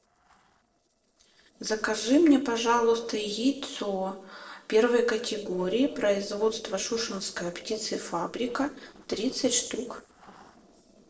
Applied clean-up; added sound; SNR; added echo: neural separator model SepFormer DNS4.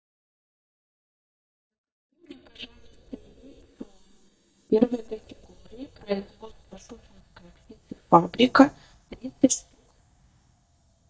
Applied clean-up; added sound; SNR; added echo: neural mask model DeepFilterNet 3.